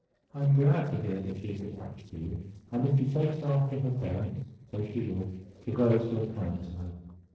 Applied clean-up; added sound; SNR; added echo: neural separator model SepFormer DNS4.